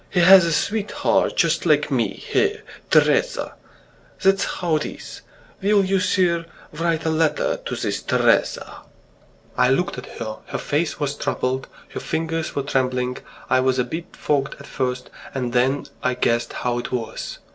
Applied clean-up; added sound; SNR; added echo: none; none; none; none.